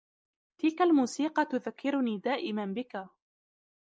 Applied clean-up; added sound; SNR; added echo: neural mask model Resemble Enhance denoiser.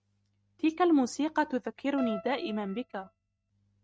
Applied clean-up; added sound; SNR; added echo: neural mask model RNNoise.